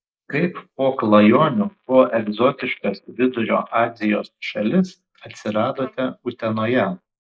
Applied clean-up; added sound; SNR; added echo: neural mask model Resemble Enhance denoiser.